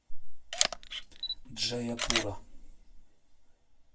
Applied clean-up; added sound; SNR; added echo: none; Camera; 0 dB; reverberation time 0.2 s.